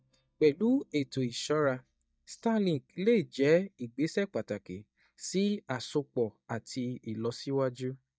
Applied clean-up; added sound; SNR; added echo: neural mask model DeepFilterNet 3.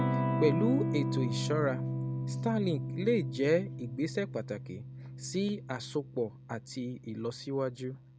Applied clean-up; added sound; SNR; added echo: none; Electric guitar / Strum; 2 dB; none.